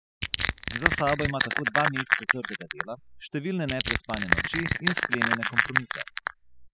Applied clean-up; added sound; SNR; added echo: classical method spectral subtraction.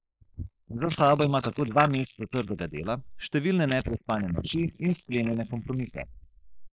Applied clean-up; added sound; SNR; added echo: neural mask model Resemble Enhance denoiser.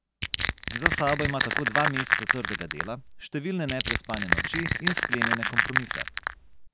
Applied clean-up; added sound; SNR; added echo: none; Crushing; -4 dB; none.